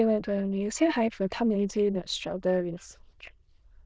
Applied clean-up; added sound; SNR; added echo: neural diffusion model UNIVERSE++.